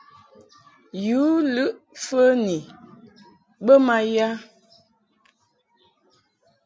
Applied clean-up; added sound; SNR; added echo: none; none; none; none.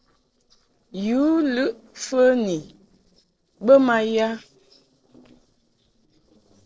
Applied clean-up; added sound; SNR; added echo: neural separator model SepFormer DNS4.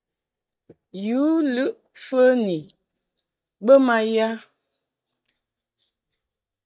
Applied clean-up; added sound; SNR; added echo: neural mask model DeepFilterNet 3.